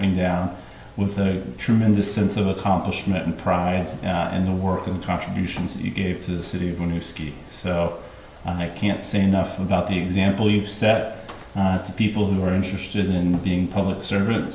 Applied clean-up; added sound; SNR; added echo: none; none; none; none.